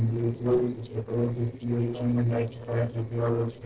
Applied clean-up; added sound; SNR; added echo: neural separator model SepFormer DNS4.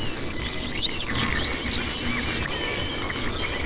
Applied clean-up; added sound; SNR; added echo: neural separator model SepFormer WHAMR!.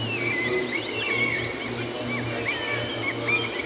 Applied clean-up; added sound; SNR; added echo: none; Gull, seagull; -4 dB; reverberation time 1.2 s.